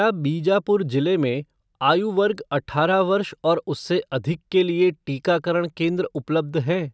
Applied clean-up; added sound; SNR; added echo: none; none; none; none.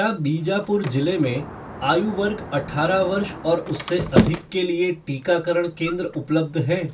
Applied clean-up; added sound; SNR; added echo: none; Sliding door; 7 dB; reverberation time 0.2 s.